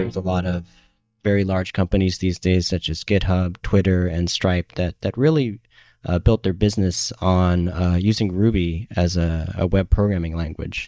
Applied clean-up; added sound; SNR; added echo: neural mask model DeepFilterNet 3.